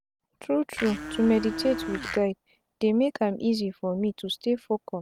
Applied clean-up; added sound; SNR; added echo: none; Domestic sounds, home sounds; 7 dB; none.